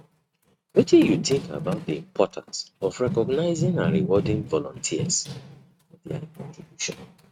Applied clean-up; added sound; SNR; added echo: neural mask model RNNoise.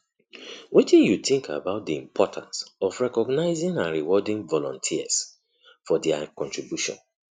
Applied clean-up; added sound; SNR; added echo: none; none; none; none.